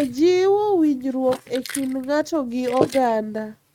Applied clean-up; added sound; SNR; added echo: neural mask model RNNoise.